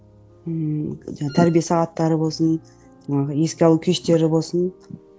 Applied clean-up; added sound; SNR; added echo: none; Wind instrument, woodwind instrument; 19 dB; none.